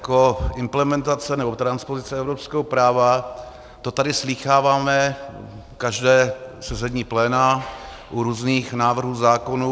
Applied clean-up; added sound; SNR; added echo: none; none; none; none.